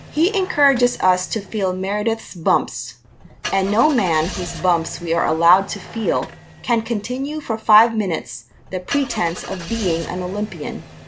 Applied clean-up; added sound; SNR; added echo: none; Engine starting / Car; 15 dB; none.